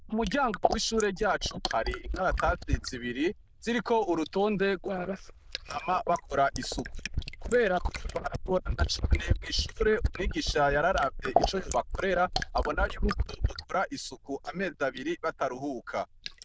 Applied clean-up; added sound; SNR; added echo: neural diffusion model UNIVERSE++.